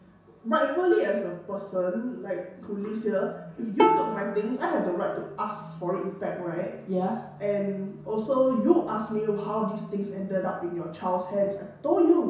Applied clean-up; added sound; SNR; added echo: none; Bowed string instrument; 2 dB; reverberation time 0.7 s.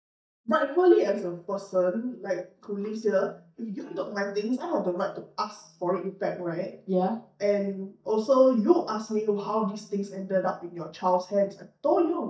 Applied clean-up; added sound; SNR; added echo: neural mask model DeepFilterNet 3.